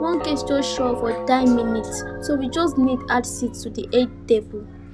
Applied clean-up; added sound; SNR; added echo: none; Doorbell; 9 dB; none.